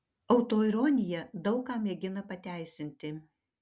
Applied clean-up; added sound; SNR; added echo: none; none; none; none.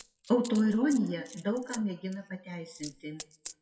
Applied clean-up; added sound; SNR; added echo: classical method WPE with log-MMSE.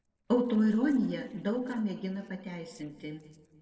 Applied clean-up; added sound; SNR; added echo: neural separator model SepFormer DNS4.